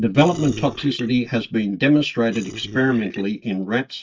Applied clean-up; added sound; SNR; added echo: neural mask model DeepFilterNet 3.